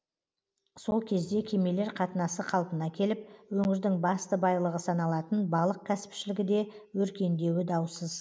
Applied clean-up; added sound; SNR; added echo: none; none; none; none.